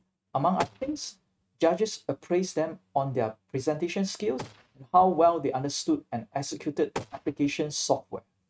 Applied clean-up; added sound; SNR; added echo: neural mask model RNNoise.